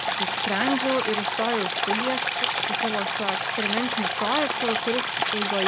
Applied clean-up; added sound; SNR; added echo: none; Stream; -2 dB; none.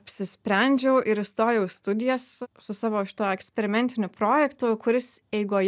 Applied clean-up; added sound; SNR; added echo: none; none; none; none.